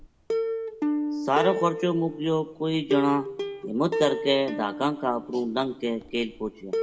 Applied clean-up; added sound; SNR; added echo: none; Plucked string instrument; 4 dB; reverberation time 1.3 s.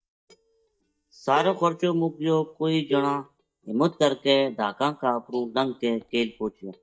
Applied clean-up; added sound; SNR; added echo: neural mask model DeepFilterNet 3.